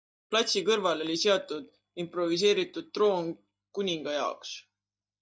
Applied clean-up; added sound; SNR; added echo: neural mask model DeepFilterNet 3.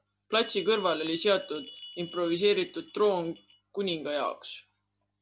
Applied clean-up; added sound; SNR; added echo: none; Bell; 14 dB; none.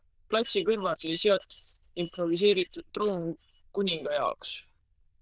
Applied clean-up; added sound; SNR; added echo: neural diffusion model UNIVERSE++.